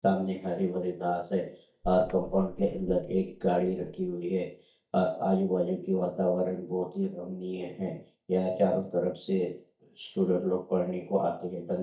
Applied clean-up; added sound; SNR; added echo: neural mask model DeepFilterNet 3.